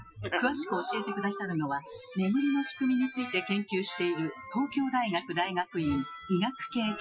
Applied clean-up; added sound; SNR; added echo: classical method Wiener filter.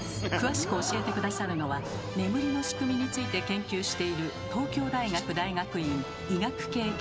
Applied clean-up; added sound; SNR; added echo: none; Rattle (instrument); 14 dB; none.